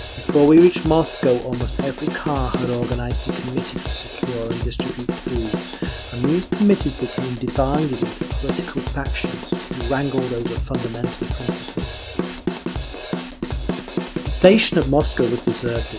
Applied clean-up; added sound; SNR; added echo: none; Drum / Drum kit; 4 dB; none.